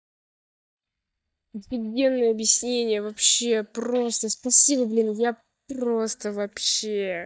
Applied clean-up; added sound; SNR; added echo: neural mask model DeepFilterNet 3.